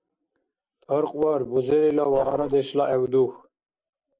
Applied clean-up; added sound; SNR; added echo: neural separator model SepFormer DNS4.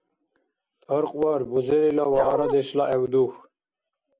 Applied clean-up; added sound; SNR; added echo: none; Bark; 2 dB; none.